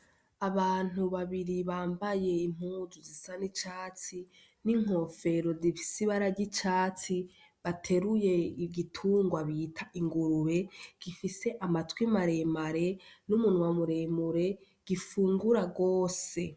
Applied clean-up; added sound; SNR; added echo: none; none; none; none.